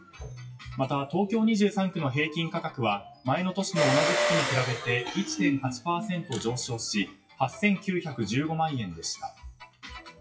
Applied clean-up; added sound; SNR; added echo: classical method WPE with log-MMSE.